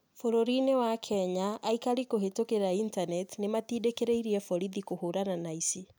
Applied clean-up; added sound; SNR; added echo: none; none; none; none.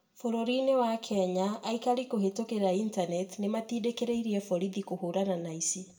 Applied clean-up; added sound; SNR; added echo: none; none; none; reverberation time 0.4 s.